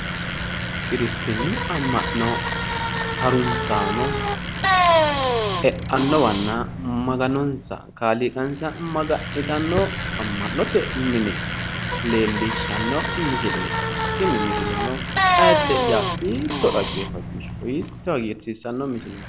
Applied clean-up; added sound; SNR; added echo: none; Bicycle; -1 dB; none.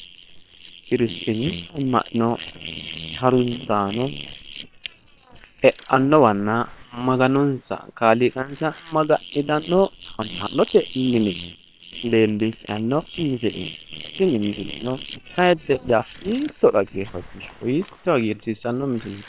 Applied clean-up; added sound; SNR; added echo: neural separator model SepFormer WHAM!.